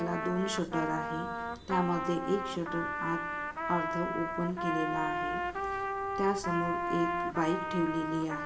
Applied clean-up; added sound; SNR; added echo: none; Trumpet; 1 dB; reverberation time 3.0 s.